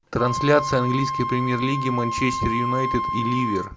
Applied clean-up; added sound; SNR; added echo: none; Wind instrument, woodwind instrument; 3 dB; none.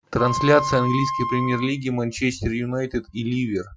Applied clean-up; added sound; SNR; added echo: classical method Wiener filter.